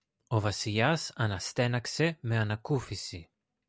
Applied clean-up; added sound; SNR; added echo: none; none; none; none.